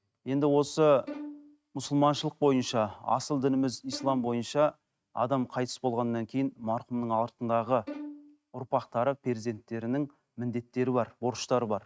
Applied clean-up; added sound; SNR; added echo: neural mask model RNNoise.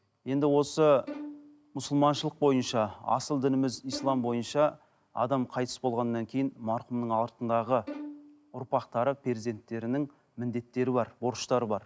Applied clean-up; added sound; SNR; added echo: none; Bowed string instrument; 17 dB; none.